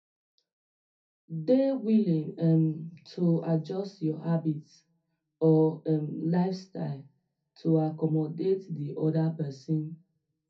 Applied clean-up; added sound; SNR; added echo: none; none; none; reverberation time 0.3 s.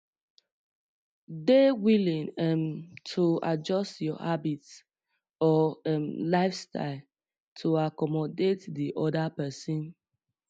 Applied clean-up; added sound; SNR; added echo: none; none; none; none.